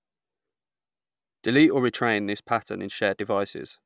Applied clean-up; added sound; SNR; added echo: none; none; none; none.